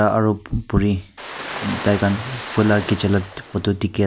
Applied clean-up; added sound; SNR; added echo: none; Ocean; 11 dB; none.